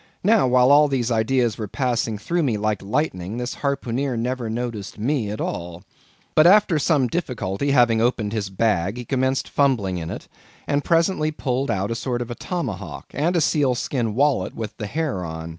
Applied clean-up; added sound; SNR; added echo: none; none; none; none.